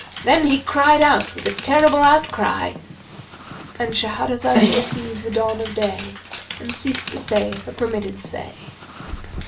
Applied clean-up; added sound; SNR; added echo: none; Dog; 8 dB; reverberation time 0.2 s.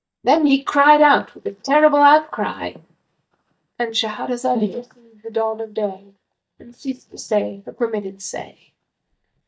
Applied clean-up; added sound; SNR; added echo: neural mask model DeepFilterNet 3.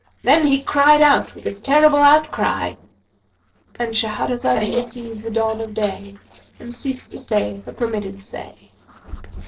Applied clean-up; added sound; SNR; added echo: neural separator model SepFormer DNS4.